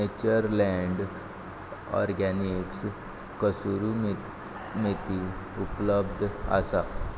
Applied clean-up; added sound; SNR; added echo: none; none; none; none.